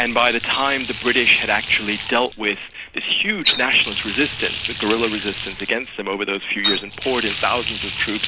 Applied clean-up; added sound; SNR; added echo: none; Water tap, faucet; 4 dB; none.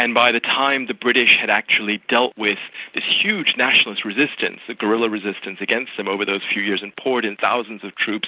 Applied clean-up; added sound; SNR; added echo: none; none; none; none.